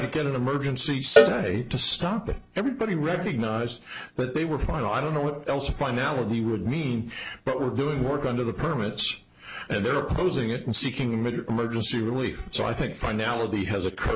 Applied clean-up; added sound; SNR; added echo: none; Cowbell; 0 dB; none.